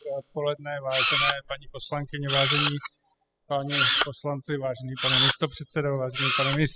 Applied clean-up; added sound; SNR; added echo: classical method spectral subtraction.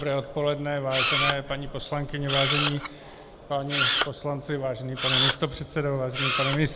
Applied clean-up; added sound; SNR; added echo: none; Camera; -1 dB; none.